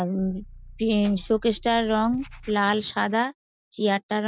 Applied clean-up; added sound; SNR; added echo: none; Writing + Idling / Car; 19 dB; none.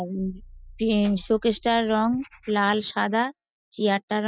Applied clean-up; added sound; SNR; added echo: classical method spectral subtraction.